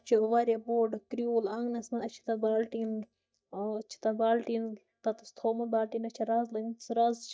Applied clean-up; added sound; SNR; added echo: neural mask model DeepFilterNet 3.